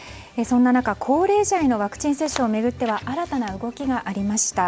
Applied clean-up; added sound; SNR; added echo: none; none; none; none.